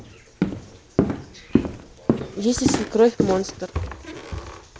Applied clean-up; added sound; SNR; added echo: none; Walk, footsteps; 0 dB; none.